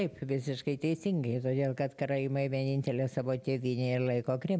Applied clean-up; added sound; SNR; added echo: none; none; none; none.